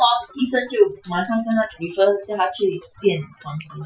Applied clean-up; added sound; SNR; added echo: classical method Wiener filter.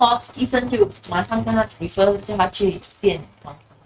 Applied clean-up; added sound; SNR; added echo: neural mask model RNNoise.